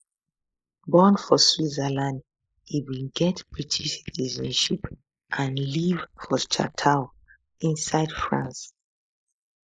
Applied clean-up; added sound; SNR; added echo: neural mask model Resemble Enhance denoiser.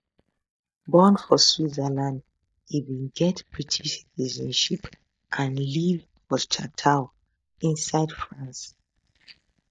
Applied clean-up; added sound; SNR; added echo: neural mask model DeepFilterNet 3.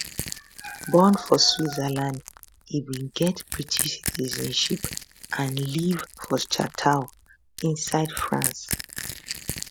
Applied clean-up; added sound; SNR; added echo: none; Crushing; 10 dB; none.